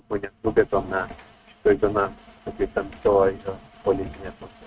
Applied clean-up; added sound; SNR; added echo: neural mask model RNNoise.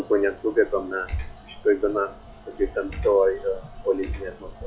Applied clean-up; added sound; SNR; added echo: classical method log-MMSE.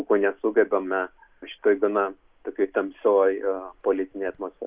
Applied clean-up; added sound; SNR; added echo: none; none; none; none.